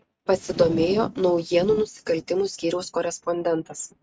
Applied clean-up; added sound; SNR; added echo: neural mask model RNNoise.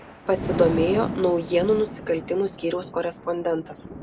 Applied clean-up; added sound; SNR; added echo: none; Thunder; 8 dB; none.